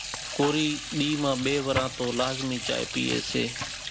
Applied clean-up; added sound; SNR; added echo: none; Sink (filling or washing) / Water tap, faucet; 7 dB; none.